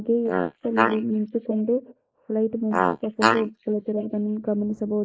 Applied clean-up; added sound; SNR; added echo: neural mask model Resemble Enhance denoiser.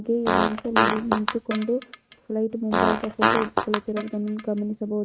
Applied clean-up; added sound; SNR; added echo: neural mask model RNNoise.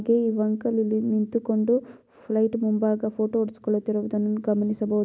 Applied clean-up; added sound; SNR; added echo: none; none; none; none.